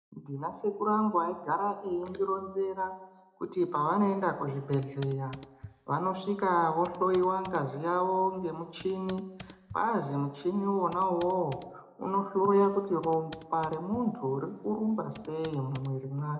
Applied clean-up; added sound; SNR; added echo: none; Computer keyboard; 18 dB; reverberation time 0.6 s.